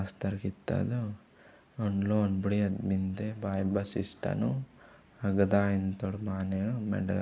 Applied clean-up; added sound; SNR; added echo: none; none; none; none.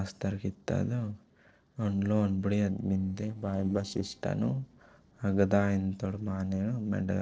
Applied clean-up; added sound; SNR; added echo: neural separator model SepFormer DNS4.